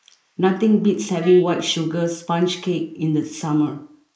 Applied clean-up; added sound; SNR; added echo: neural mask model Resemble Enhance denoiser.